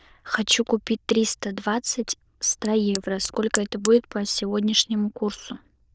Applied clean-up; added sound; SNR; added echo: neural diffusion model UNIVERSE++.